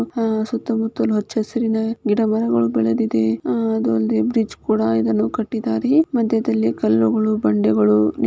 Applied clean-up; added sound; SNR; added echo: none; none; none; none.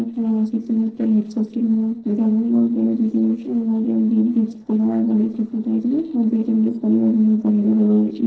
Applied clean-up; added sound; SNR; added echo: neural separator model SepFormer DNS4.